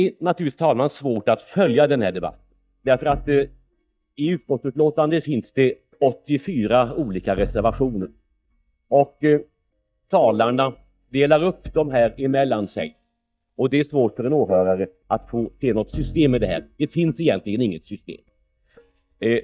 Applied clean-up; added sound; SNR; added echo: neural mask model DeepFilterNet 3.